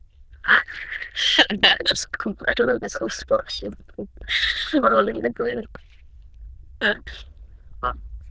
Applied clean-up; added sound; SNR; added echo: neural diffusion model UNIVERSE++.